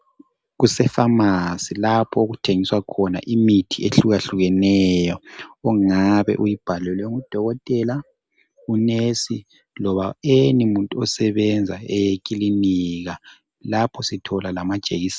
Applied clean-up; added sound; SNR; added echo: none; none; none; none.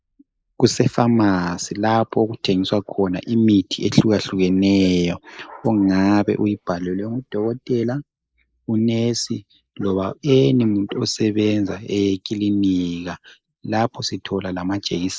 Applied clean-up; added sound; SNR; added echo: neural mask model Resemble Enhance denoiser.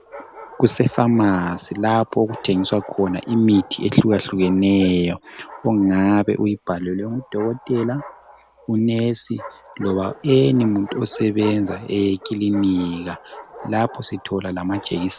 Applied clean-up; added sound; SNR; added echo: none; Bark; 19 dB; none.